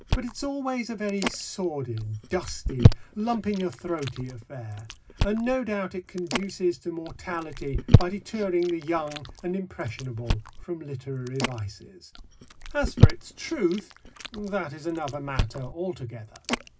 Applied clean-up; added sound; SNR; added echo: none; Chewing, mastication; -3 dB; reverberation time 0.4 s.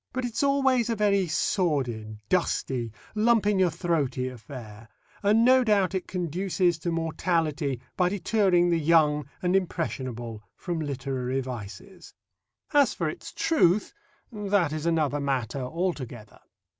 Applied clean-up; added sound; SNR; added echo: none; none; none; none.